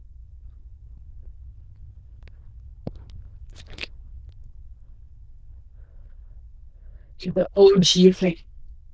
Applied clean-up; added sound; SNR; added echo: neural diffusion model UNIVERSE++.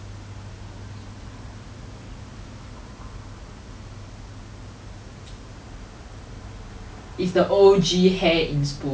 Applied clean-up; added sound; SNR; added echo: none; none; none; none.